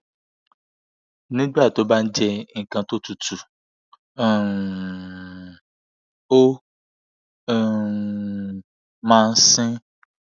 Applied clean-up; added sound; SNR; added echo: none; none; none; none.